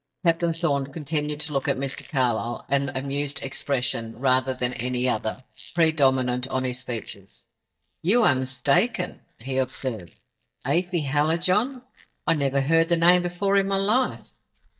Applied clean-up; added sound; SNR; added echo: neural mask model DeepFilterNet 3.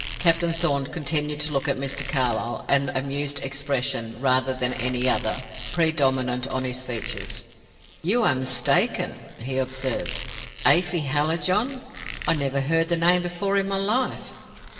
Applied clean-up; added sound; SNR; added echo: none; Squeak; 13 dB; reverberation time 2.0 s.